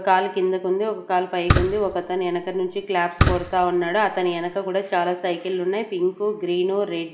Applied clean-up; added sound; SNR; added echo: none; Fireworks; 3 dB; reverberation time 0.8 s.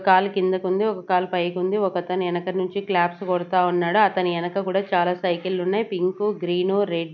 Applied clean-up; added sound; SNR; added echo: none; none; none; none.